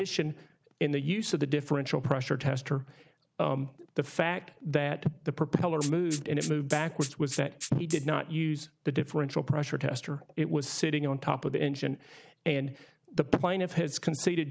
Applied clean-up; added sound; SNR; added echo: none; Rattle (instrument); 14 dB; none.